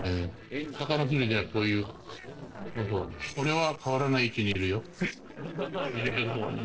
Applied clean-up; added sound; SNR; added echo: neural separator model SepFormer DNS4.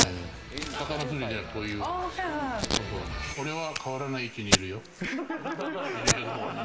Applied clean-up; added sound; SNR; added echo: none; Packing tape, duct tape; 1 dB; none.